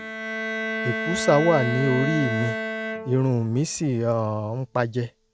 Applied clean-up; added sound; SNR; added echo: none; Bowed string instrument; 6 dB; none.